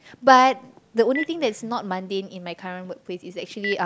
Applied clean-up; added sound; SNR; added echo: none; Telephone; 17 dB; none.